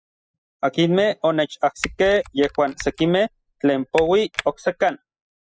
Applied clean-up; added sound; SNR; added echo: classical method spectral subtraction.